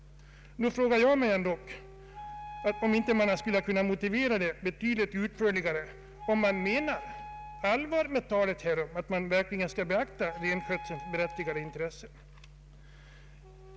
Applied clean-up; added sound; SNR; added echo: none; Wind instrument, woodwind instrument; 17 dB; none.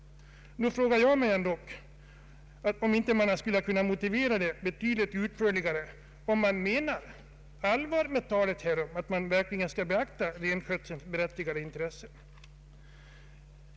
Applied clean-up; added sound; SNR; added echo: none; none; none; none.